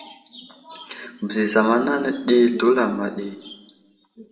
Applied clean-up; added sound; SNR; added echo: none; none; none; reverberation time 0.9 s.